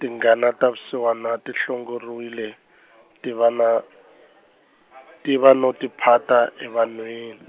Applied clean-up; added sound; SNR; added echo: none; none; none; none.